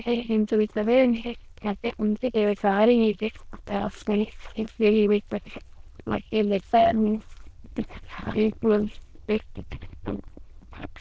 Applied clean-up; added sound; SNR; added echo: neural diffusion model UNIVERSE++.